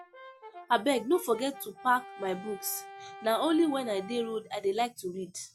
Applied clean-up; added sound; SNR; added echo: none; Brass instrument; 17 dB; none.